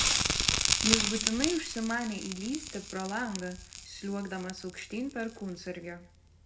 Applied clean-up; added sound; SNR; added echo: none; Crackle; -2 dB; reverberation time 0.5 s.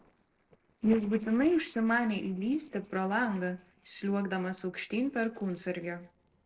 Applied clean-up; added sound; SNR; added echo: neural separator model SepFormer DNS4.